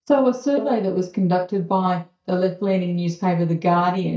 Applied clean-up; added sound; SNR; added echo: neural mask model DeepFilterNet 3.